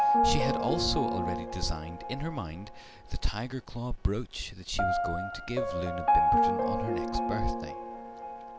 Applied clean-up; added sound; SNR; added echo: none; Piano; -3 dB; none.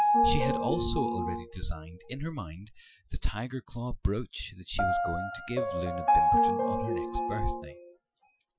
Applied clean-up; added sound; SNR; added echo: classical method Wiener filter.